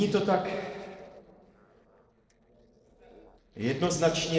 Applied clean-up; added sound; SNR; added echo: neural separator model SepFormer DNS4.